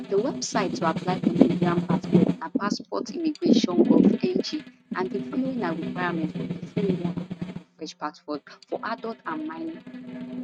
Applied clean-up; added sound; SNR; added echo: neural mask model RNNoise.